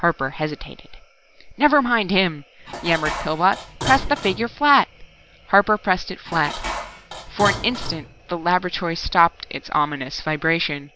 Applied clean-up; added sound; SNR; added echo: none; Dishes, pots, and pans; 11 dB; none.